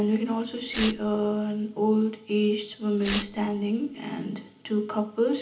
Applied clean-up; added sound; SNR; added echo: none; Tearing; 9 dB; reverberation time 0.4 s.